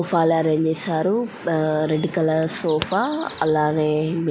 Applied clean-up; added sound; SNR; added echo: none; Bird vocalization, bird call, bird song + Crack; 14 dB; none.